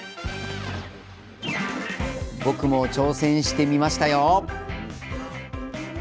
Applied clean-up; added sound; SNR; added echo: none; none; none; none.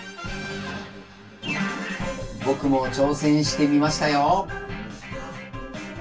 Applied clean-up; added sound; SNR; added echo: none; none; none; reverberation time 0.2 s.